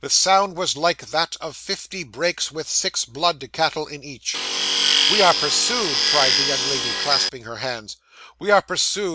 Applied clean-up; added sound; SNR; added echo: none; Tools; -3 dB; none.